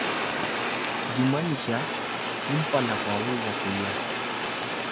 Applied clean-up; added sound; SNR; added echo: none; Fire; -2 dB; none.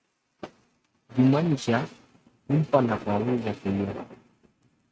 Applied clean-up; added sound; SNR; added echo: neural mask model RNNoise.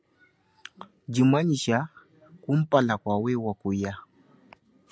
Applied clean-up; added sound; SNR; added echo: none; none; none; none.